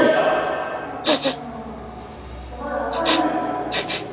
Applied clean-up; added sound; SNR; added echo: none; Respiratory sounds; 4 dB; reverberation time 2.2 s.